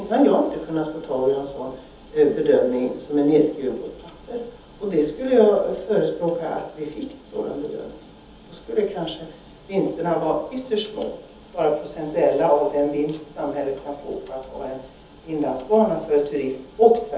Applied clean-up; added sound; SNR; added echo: none; none; none; reverberation time 0.7 s.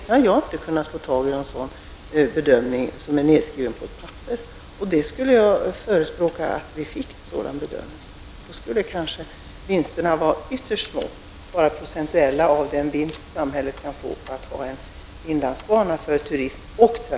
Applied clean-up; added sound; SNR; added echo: none; none; none; none.